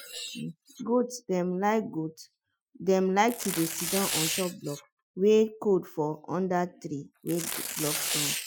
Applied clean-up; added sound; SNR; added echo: classical method Wiener filter.